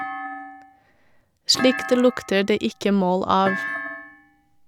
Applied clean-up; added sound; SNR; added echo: none; Thump, thud; 10 dB; none.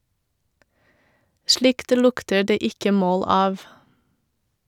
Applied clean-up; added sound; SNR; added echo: none; none; none; none.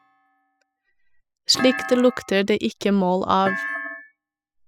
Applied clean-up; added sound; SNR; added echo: classical method spectral subtraction.